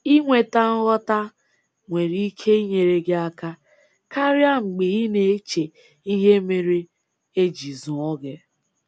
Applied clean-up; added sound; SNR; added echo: none; none; none; none.